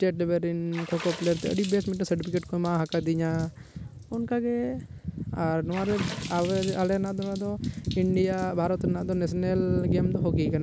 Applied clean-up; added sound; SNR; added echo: none; Water / Splash, splatter; 19 dB; none.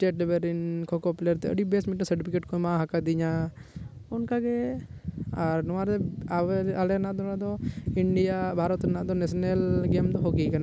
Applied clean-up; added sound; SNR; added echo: none; none; none; none.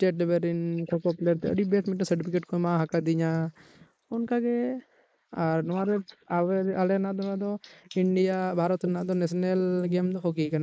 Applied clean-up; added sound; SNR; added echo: neural mask model Resemble Enhance denoiser.